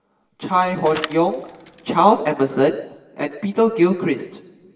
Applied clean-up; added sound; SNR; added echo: none; Bicycle; 16 dB; reverberation time 1.4 s.